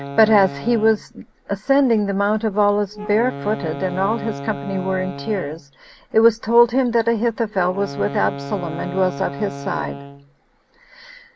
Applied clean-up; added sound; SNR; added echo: none; Wind instrument, woodwind instrument; 12 dB; none.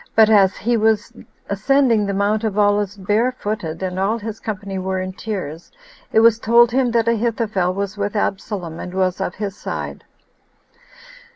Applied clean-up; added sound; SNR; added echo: none; none; none; none.